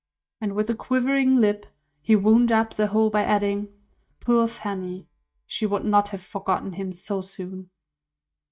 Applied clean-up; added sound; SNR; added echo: neural mask model DeepFilterNet 3.